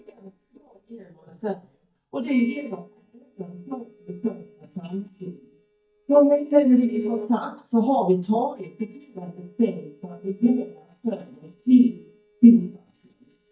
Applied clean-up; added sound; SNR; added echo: neural mask model DeepFilterNet 3.